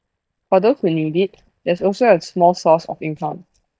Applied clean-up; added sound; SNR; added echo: neural mask model DeepFilterNet 3.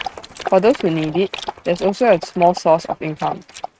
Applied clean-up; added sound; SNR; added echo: neural mask model RNNoise.